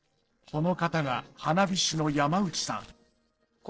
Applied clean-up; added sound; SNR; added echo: neural separator model SepFormer DNS4.